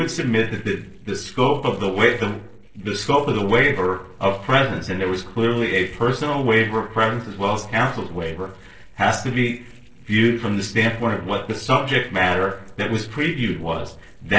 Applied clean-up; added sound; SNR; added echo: neural separator model SepFormer DNS4.